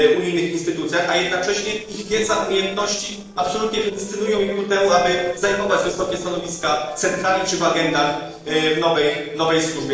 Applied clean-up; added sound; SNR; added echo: neural separator model SepFormer DNS4.